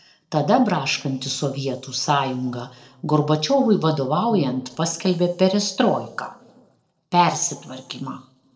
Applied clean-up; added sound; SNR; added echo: neural separator model SepFormer DNS4.